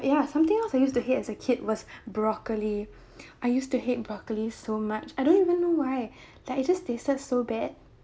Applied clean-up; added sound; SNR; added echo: none; none; none; none.